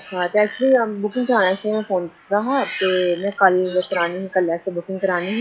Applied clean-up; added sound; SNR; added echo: classical method log-MMSE.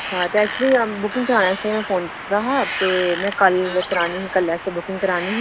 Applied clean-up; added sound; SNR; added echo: none; Wind; 9 dB; none.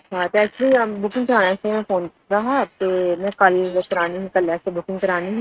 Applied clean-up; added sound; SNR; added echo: neural mask model RNNoise.